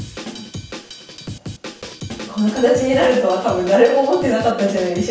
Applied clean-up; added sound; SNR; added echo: none; Drum kit; 13 dB; reverberation time 0.7 s.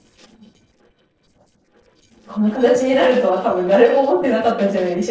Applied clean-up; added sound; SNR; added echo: neural separator model SepFormer DNS4.